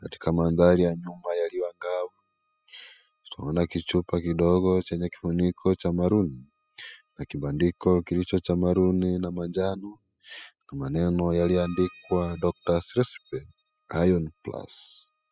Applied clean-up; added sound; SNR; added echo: classical method spectral subtraction.